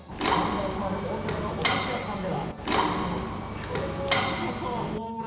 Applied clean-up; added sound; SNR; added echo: none; Mechanisms; -4 dB; reverberation time 0.6 s.